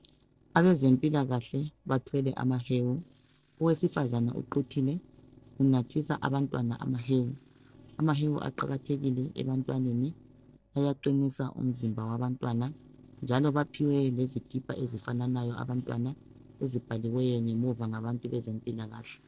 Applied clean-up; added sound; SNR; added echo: neural separator model SepFormer DNS4.